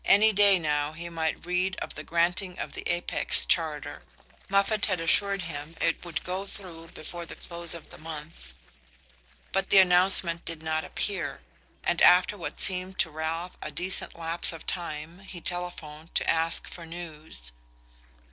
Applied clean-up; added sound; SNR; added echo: neural separator model SepFormer DNS4.